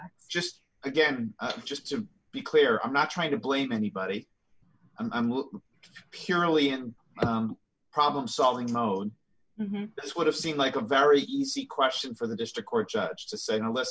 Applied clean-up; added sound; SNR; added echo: none; none; none; none.